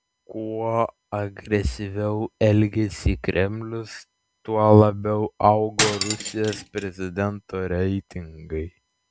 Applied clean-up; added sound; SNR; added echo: none; Cutlery, silverware; 4 dB; none.